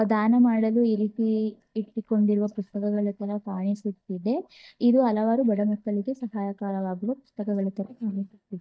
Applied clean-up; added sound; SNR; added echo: neural mask model DeepFilterNet 3.